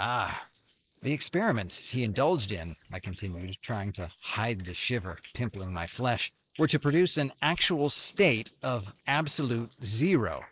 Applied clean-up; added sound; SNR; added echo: neural mask model Resemble Enhance denoiser.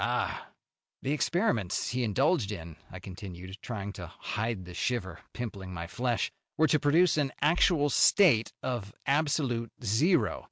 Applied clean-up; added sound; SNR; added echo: none; none; none; none.